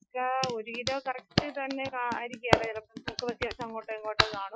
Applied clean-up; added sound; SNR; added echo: classical method Wiener filter.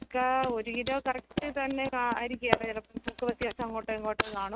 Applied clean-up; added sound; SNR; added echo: neural mask model RNNoise.